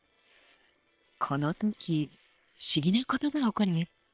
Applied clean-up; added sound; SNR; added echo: neural separator model SepFormer WHAM!.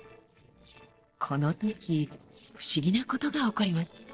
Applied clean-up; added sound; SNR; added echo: neural separator model SepFormer DNS4.